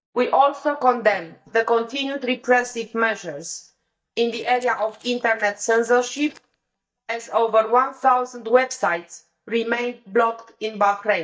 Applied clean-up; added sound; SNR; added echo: neural mask model DeepFilterNet 3.